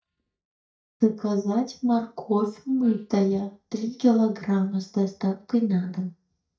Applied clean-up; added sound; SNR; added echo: neural mask model DeepFilterNet 3.